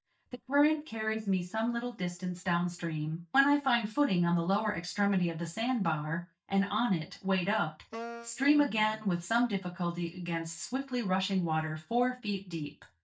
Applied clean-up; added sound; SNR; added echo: neural mask model DeepFilterNet 3.